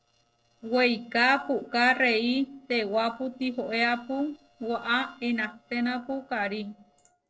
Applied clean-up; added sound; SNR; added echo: neural separator model SepFormer DNS4.